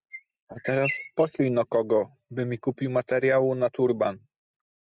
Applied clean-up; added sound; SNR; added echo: neural mask model RNNoise.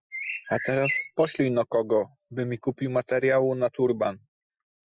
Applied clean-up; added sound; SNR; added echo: classical method Wiener filter.